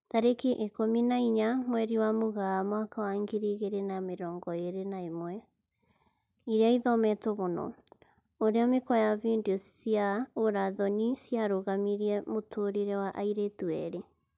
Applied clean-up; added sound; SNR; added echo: none; none; none; none.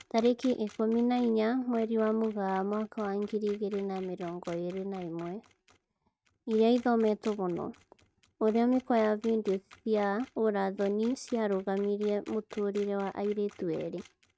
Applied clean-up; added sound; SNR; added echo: neural mask model RNNoise.